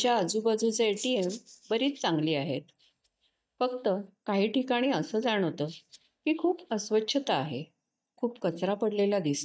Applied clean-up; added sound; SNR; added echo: neural mask model DeepFilterNet 3.